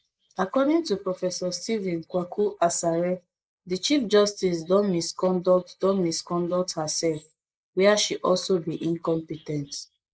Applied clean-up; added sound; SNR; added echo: neural mask model Resemble Enhance denoiser.